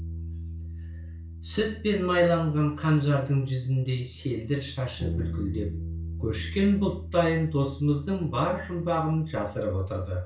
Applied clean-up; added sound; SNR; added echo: none; Bass guitar; 10 dB; reverberation time 0.3 s.